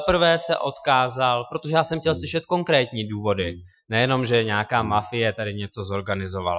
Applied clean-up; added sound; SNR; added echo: classical method Wiener filter.